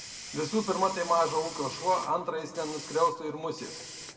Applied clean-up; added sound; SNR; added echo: none; Hiss; 13 dB; reverberation time 1.2 s.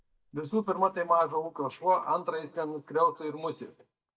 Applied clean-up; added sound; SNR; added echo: neural mask model DeepFilterNet 3.